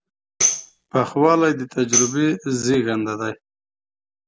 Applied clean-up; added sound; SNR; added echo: none; Tambourine; 4 dB; none.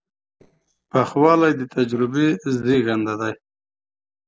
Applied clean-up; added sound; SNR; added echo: neural separator model SepFormer DNS4.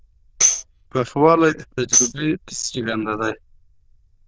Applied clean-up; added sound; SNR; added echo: neural diffusion model UNIVERSE++.